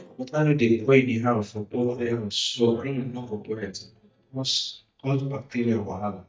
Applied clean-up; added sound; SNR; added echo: neural mask model DeepFilterNet 3.